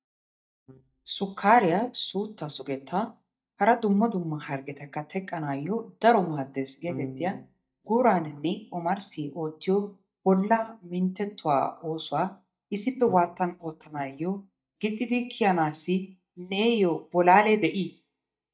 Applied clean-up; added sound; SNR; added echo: neural mask model DeepFilterNet 3.